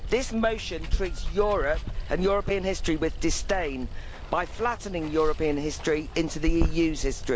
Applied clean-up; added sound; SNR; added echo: none; Water; 2 dB; none.